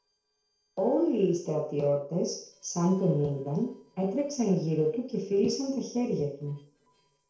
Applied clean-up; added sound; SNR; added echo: neural separator model SepFormer DNS4.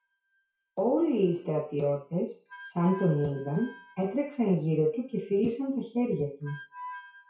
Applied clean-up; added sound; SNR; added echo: classical method WPE with log-MMSE.